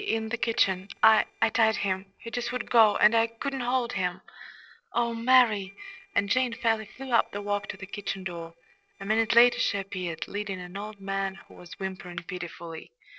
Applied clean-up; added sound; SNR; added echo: neural separator model SepFormer DNS4.